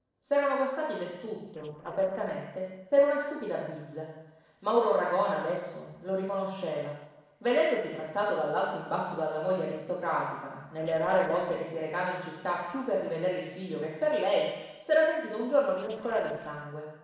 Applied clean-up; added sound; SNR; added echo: neural separator model SepFormer DNS4.